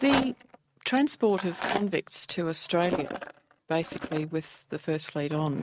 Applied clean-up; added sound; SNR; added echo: neural mask model RNNoise.